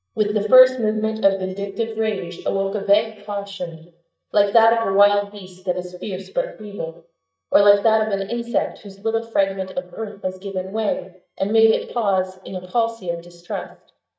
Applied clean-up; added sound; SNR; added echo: neural mask model DeepFilterNet 3.